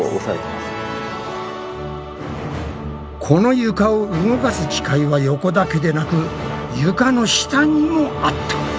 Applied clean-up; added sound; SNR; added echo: none; none; none; none.